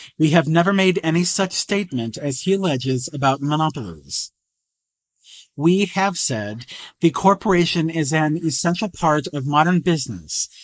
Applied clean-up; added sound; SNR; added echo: neural mask model Resemble Enhance denoiser.